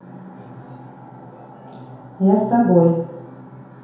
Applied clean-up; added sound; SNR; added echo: none; none; none; reverberation time 0.8 s.